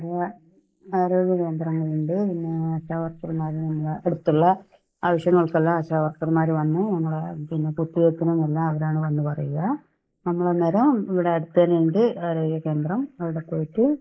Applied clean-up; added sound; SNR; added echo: neural mask model Resemble Enhance denoiser.